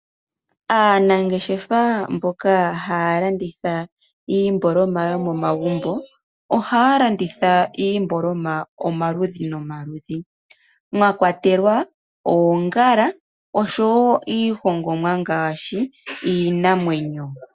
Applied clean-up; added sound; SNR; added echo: none; none; none; none.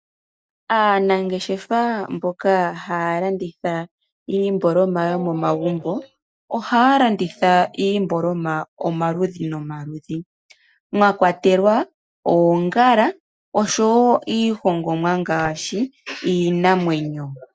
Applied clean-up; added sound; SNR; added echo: neural mask model DeepFilterNet 3.